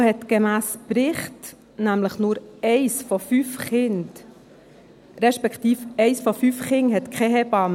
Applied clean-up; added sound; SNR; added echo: none; none; none; none.